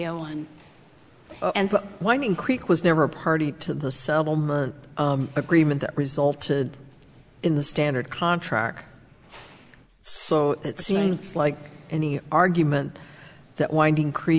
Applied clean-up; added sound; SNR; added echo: none; none; none; none.